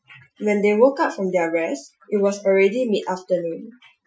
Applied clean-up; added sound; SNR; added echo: classical method Wiener filter.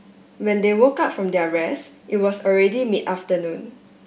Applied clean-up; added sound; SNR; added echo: none; none; none; none.